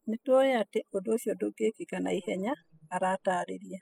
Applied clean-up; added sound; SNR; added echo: classical method spectral subtraction.